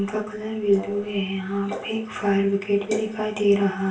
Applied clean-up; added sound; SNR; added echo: none; Brass instrument; 17 dB; reverberation time 0.3 s.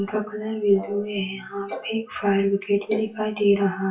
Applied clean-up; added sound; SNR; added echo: classical method WPE with log-MMSE.